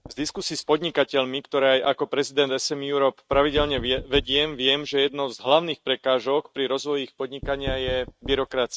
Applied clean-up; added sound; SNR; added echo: neural mask model RNNoise.